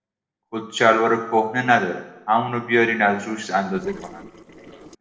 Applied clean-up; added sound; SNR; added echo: neural separator model SepFormer DNS4.